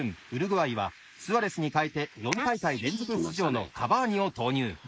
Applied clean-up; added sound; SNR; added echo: neural mask model Resemble Enhance denoiser.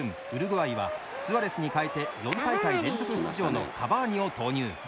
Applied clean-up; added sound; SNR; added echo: none; Chicken, rooster; 11 dB; none.